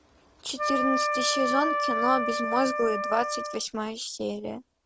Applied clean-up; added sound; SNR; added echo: none; Wind instrument, woodwind instrument; -1 dB; none.